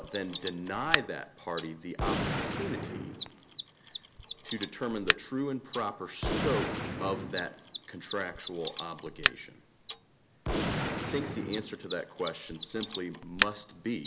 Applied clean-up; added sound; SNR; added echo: none; Mechanisms + Gunshot, gunfire; -1 dB; none.